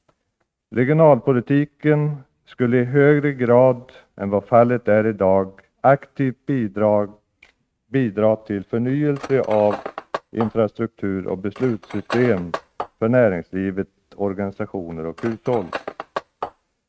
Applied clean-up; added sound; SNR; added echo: neural mask model RNNoise.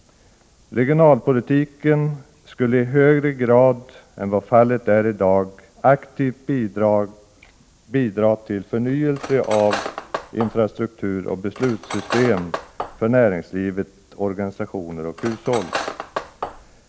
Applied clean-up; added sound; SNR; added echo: none; Cutlery, silverware; 10 dB; none.